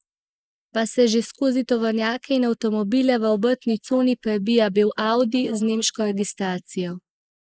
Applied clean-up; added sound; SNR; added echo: neural mask model Resemble Enhance denoiser.